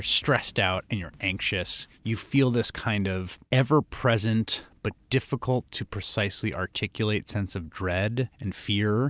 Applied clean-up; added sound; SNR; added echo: none; none; none; none.